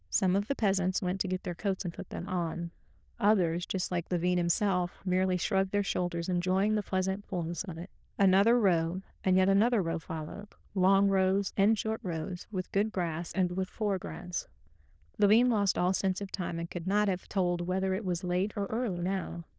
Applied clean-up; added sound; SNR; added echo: neural diffusion model UNIVERSE++.